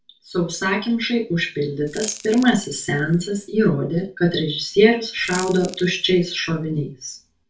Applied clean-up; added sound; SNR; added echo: none; Crackle; 19 dB; reverberation time 0.2 s.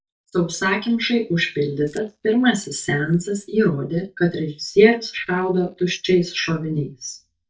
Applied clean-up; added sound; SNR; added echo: neural mask model DeepFilterNet 3.